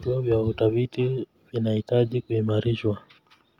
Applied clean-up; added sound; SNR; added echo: none; none; none; none.